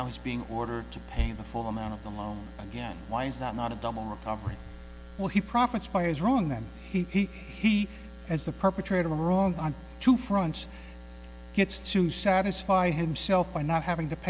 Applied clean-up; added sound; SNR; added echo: none; none; none; none.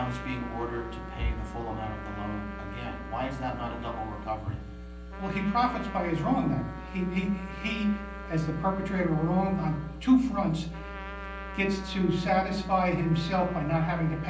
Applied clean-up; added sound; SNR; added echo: none; Trumpet; 14 dB; reverberation time 0.6 s.